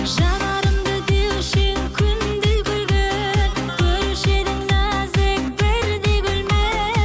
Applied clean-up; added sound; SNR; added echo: none; none; none; none.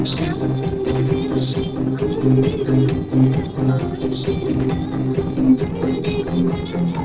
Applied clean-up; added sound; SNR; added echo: neural separator model SepFormer DNS4.